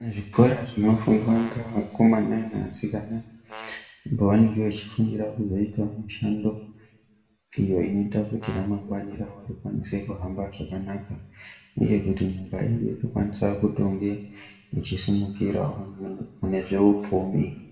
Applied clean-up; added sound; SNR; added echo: none; Brass instrument; 20 dB; reverberation time 0.8 s.